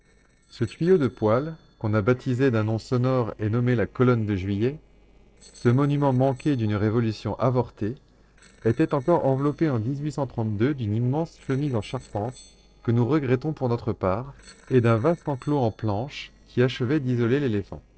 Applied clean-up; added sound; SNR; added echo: neural separator model SepFormer DNS4.